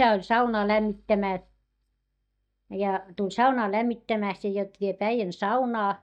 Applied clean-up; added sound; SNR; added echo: neural mask model DeepFilterNet 3.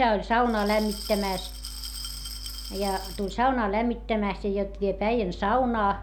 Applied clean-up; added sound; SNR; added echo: none; Glass; 13 dB; none.